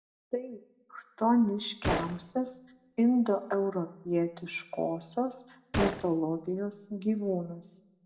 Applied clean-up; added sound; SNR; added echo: none; Gunshot, gunfire; 7 dB; reverberation time 0.6 s.